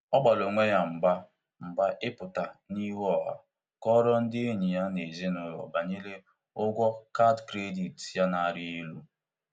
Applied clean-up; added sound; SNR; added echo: none; none; none; none.